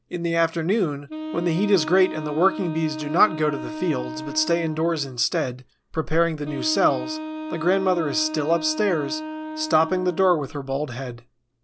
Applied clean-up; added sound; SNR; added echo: none; Wind instrument, woodwind instrument; 10 dB; none.